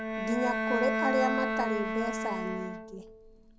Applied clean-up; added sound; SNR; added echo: none; Bowed string instrument; -1 dB; none.